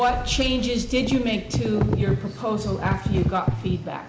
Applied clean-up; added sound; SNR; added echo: none; Boom; 10 dB; none.